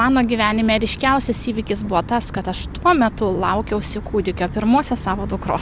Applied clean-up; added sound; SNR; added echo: none; none; none; none.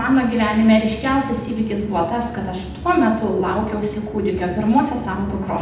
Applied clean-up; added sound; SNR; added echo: none; none; none; reverberation time 0.8 s.